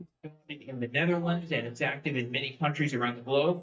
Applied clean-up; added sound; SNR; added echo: neural mask model DeepFilterNet 3.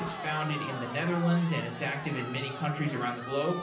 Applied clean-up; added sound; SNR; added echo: none; Crowd; 9 dB; reverberation time 0.6 s.